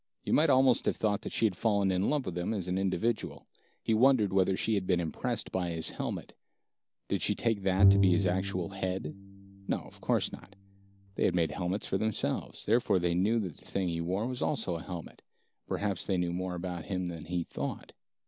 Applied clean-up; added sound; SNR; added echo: none; Bowed string instrument; 1 dB; none.